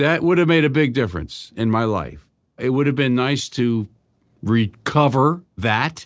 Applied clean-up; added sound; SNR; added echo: none; none; none; none.